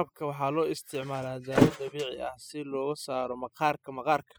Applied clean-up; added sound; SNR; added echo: classical method spectral subtraction.